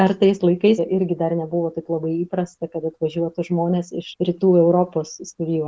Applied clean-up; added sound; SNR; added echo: none; none; none; none.